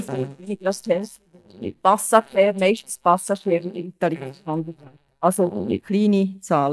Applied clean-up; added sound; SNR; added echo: neural mask model DeepFilterNet 3.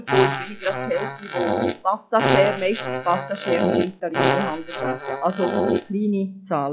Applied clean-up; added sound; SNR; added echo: classical method log-MMSE.